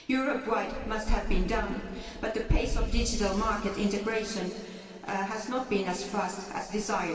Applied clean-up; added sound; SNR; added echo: none; none; none; reverberation time 2.5 s.